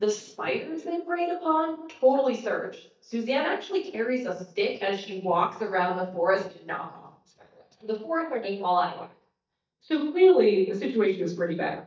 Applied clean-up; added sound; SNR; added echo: neural mask model DeepFilterNet 3.